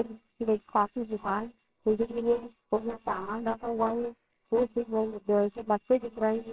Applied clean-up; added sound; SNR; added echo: neural separator model SepFormer WHAMR!.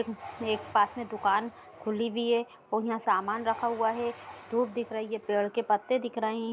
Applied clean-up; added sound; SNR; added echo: none; none; none; none.